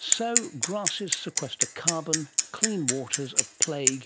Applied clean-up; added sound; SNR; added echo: none; Bicycle; -5 dB; none.